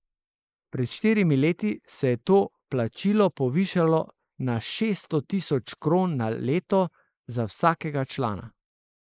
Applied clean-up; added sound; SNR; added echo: neural mask model Resemble Enhance denoiser.